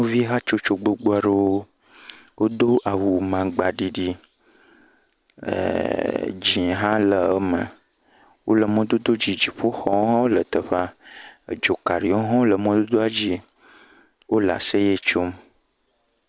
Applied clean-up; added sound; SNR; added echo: none; none; none; none.